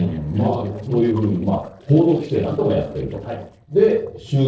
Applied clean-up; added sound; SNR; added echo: neural separator model SepFormer DNS4.